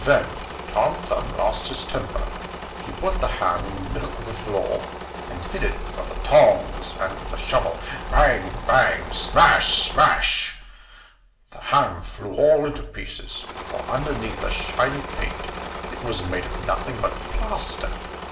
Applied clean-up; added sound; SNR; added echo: none; Engine / Mechanisms; 11 dB; reverberation time 0.7 s.